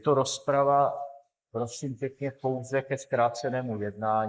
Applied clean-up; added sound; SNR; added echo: neural mask model Resemble Enhance denoiser.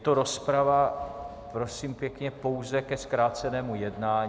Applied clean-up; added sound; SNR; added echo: none; none; none; none.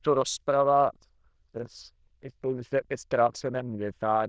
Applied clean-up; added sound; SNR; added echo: neural diffusion model UNIVERSE++.